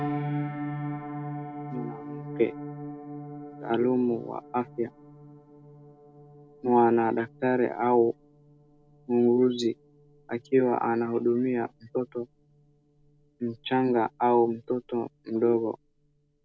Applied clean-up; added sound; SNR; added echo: none; Piano; 12 dB; none.